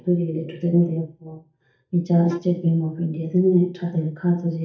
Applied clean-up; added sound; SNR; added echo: neural mask model DeepFilterNet 3.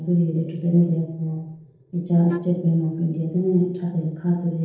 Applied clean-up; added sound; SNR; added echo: neural separator model SepFormer DNS4.